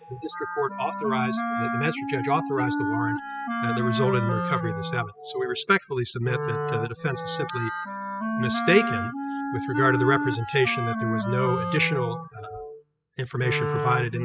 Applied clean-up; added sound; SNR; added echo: classical method spectral subtraction.